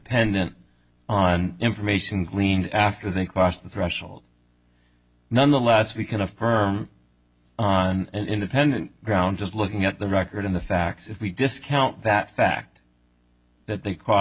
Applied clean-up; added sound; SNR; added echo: none; none; none; none.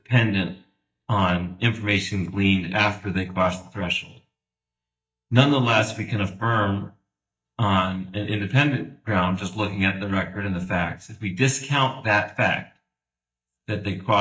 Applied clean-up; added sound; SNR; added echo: neural mask model DeepFilterNet 3.